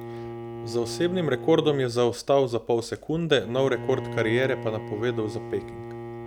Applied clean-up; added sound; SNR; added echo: none; Bowed string instrument; 11 dB; none.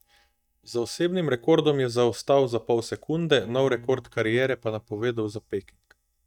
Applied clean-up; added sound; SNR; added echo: neural mask model DeepFilterNet 3.